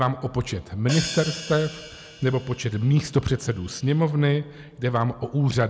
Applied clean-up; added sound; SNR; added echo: none; Hi-hat; 13 dB; none.